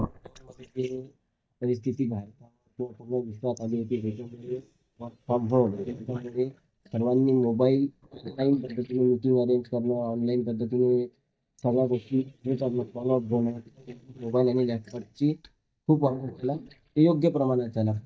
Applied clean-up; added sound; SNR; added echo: neural mask model DeepFilterNet 3.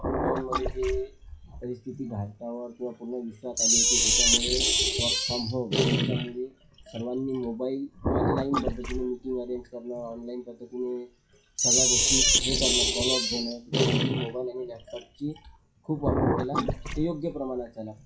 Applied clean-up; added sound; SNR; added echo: classical method WPE with log-MMSE.